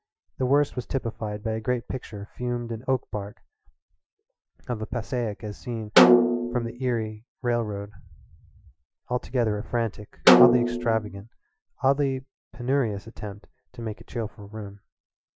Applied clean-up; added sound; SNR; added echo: classical method Wiener filter.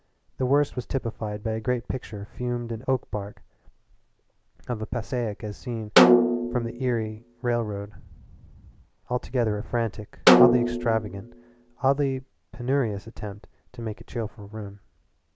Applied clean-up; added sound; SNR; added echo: none; Snare drum; -5 dB; none.